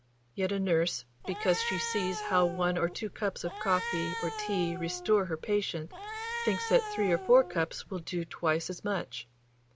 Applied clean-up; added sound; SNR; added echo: none; Cat; 8 dB; none.